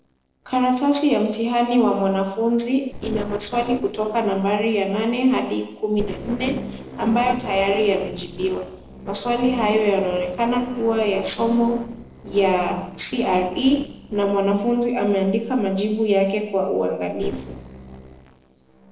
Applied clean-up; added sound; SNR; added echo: neural separator model SepFormer DNS4.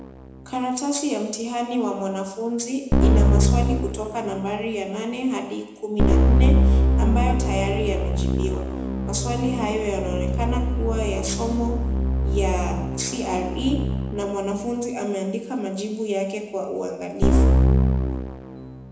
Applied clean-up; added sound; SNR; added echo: none; Keyboard (musical); -5 dB; reverberation time 0.9 s.